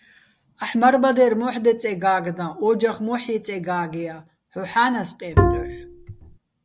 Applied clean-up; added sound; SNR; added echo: none; Bowed string instrument; -1 dB; none.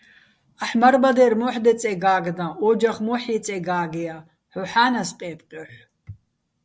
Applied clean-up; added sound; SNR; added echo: none; none; none; none.